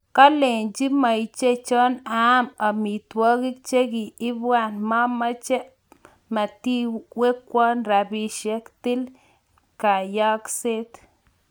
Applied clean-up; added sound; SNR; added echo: none; none; none; none.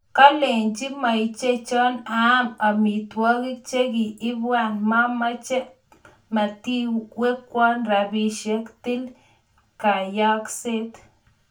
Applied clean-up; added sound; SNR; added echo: none; none; none; reverberation time 0.2 s.